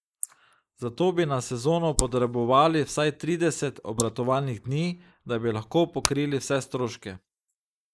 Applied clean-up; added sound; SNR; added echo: neural mask model Resemble Enhance denoiser.